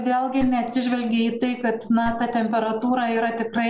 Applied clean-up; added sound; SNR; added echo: none; Chink, clink; 18 dB; none.